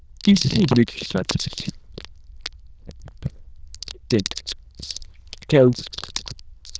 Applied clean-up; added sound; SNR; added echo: neural diffusion model UNIVERSE++.